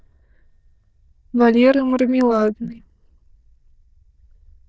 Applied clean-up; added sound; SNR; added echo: neural diffusion model UNIVERSE++.